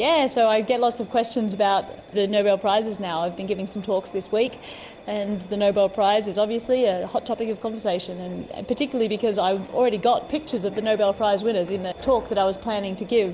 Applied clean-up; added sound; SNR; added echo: none; none; none; none.